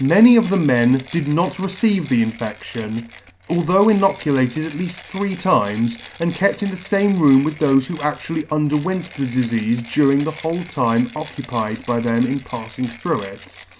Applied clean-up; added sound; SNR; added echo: none; Mechanisms; 19 dB; none.